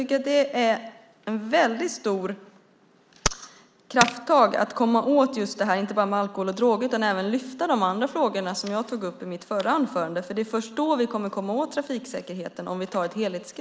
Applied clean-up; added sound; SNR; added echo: none; Tools; 7 dB; none.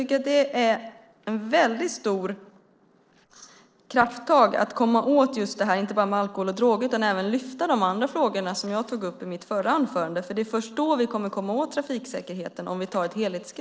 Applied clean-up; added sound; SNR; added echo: neural separator model SepFormer DNS4.